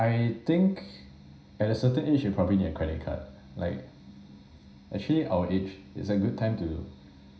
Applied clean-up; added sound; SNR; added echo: none; none; none; reverberation time 0.5 s.